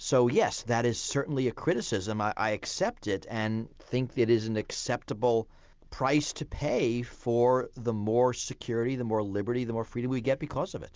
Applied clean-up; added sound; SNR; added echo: none; none; none; none.